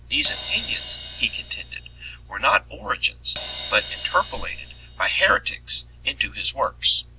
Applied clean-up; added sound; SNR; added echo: none; Crash cymbal; 12 dB; none.